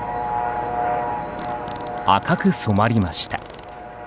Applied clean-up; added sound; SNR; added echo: none; Fart; 20 dB; none.